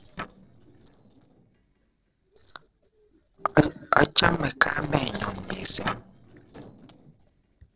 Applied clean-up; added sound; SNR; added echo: neural separator model SepFormer DNS4.